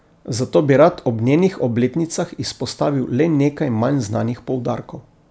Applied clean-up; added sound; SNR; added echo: none; none; none; none.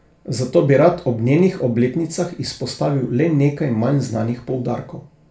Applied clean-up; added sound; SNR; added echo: none; none; none; reverberation time 0.3 s.